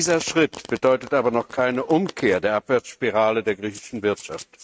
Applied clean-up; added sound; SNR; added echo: neural mask model RNNoise.